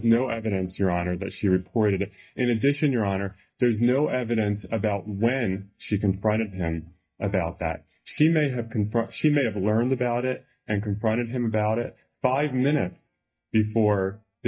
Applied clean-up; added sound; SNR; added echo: neural mask model DeepFilterNet 3.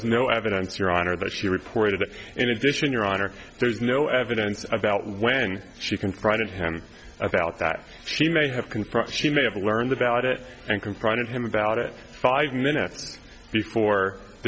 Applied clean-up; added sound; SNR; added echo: none; none; none; none.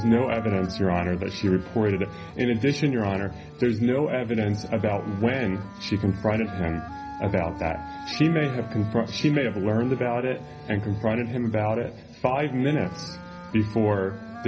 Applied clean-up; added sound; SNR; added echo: none; Wind instrument, woodwind instrument; 15 dB; reverberation time 0.5 s.